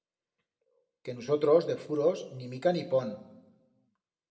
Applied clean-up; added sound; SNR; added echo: none; none; none; reverberation time 0.7 s.